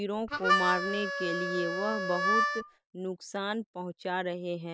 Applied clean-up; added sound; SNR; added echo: none; Harmonica; -3 dB; none.